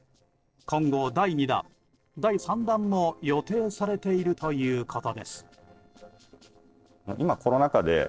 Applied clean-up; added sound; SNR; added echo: neural separator model SepFormer DNS4.